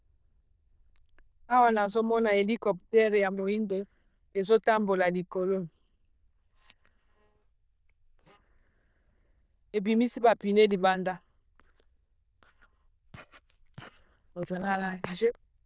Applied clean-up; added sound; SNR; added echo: neural diffusion model UNIVERSE++.